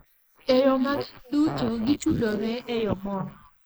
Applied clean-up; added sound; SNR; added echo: neural mask model Resemble Enhance denoiser.